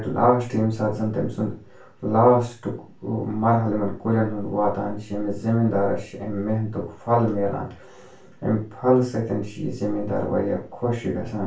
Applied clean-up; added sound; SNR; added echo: none; none; none; reverberation time 0.3 s.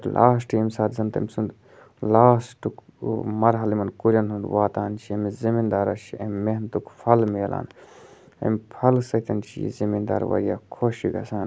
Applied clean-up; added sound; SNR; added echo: none; none; none; none.